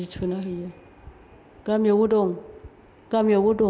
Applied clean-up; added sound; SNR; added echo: none; none; none; none.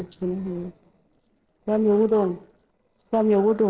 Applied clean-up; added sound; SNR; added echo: neural separator model SepFormer DNS4.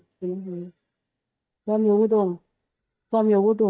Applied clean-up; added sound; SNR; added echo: neural mask model DeepFilterNet 3.